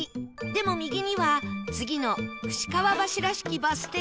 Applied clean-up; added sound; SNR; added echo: none; none; none; none.